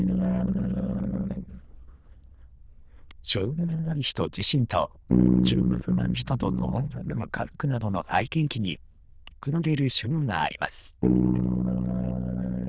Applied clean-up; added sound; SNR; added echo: neural diffusion model UNIVERSE++.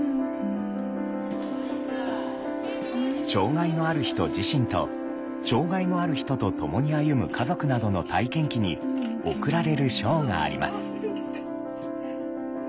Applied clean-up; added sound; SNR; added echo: none; none; none; none.